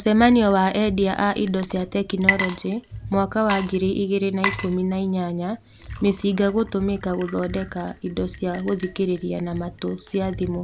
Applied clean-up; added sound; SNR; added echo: none; Water / Liquid; 12 dB; none.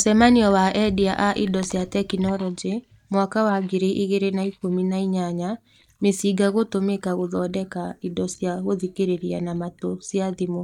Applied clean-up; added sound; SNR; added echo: neural mask model DeepFilterNet 3.